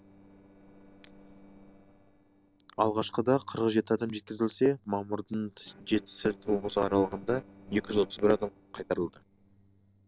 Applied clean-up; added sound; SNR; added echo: neural separator model SepFormer DNS4.